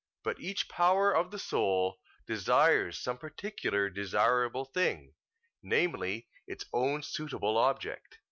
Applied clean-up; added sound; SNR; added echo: none; none; none; none.